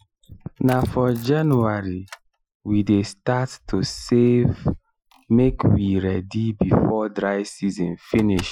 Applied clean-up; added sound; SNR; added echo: classical method Wiener filter.